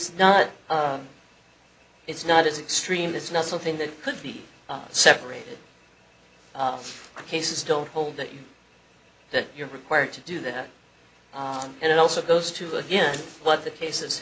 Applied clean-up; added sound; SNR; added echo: none; none; none; none.